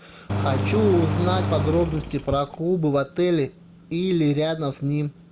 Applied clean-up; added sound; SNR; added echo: none; Engine; 3 dB; none.